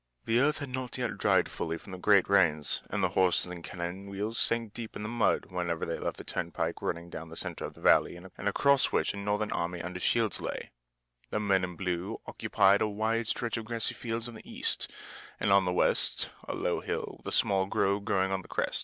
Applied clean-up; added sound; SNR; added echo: none; none; none; none.